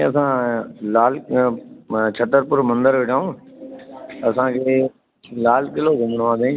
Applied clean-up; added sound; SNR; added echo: none; none; none; none.